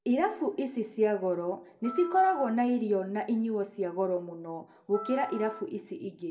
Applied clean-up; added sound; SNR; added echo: none; Wind instrument, woodwind instrument; 17 dB; reverberation time 0.5 s.